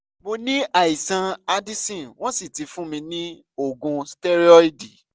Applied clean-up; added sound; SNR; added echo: none; none; none; none.